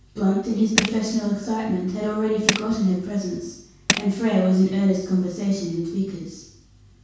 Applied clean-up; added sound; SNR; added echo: none; Tools; 6 dB; reverberation time 0.6 s.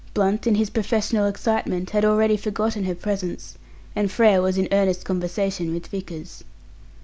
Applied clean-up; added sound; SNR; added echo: none; none; none; none.